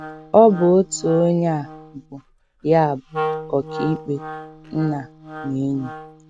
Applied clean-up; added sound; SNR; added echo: none; Wind instrument, woodwind instrument; 12 dB; none.